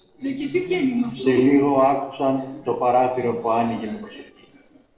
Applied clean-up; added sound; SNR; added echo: neural separator model SepFormer DNS4.